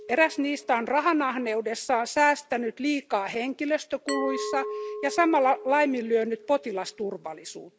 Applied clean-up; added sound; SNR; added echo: none; Glass; 13 dB; none.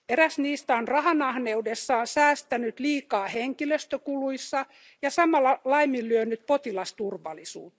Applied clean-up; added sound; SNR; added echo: neural mask model Resemble Enhance denoiser.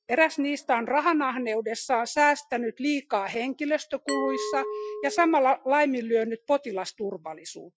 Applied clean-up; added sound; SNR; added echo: classical method Wiener filter.